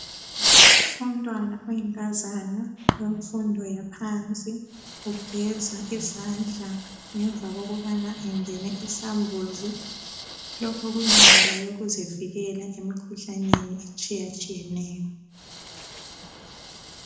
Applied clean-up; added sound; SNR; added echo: none; Fireworks; -5 dB; reverberation time 0.9 s.